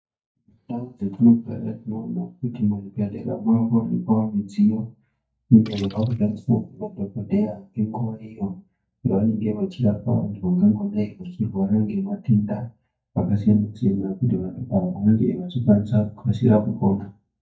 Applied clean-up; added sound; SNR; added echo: neural mask model DeepFilterNet 3.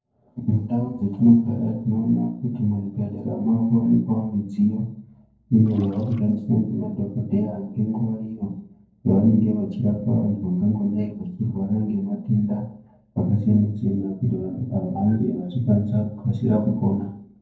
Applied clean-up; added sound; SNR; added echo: neural separator model SepFormer DNS4.